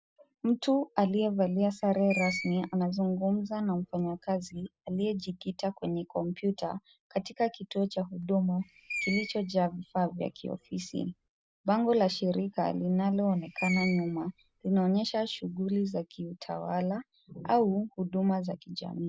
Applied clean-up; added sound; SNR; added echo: none; Screech; 13 dB; none.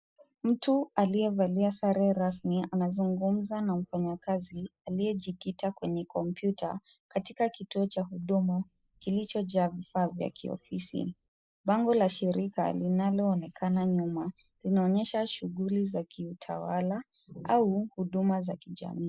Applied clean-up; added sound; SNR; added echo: neural mask model Resemble Enhance denoiser.